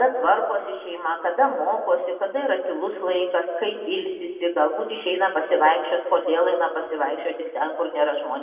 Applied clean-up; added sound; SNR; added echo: none; none; none; reverberation time 1.5 s.